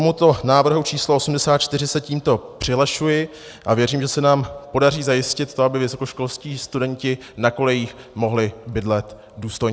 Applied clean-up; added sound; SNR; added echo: none; none; none; none.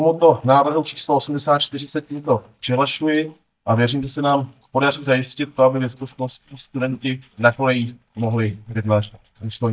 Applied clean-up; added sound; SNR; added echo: neural mask model DeepFilterNet 3.